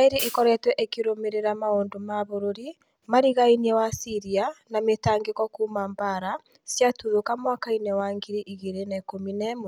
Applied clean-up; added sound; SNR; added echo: none; Hi-hat; 12 dB; none.